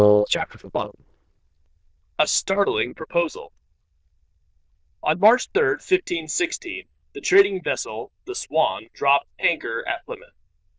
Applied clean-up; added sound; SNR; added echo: neural diffusion model UNIVERSE++.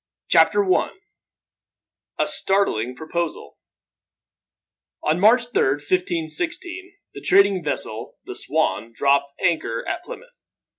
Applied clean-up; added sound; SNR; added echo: none; none; none; none.